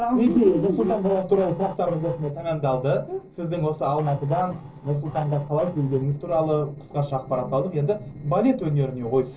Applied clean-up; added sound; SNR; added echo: neural separator model SepFormer DNS4.